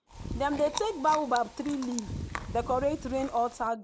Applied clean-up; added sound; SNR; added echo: none; Chewing, mastication; 10 dB; none.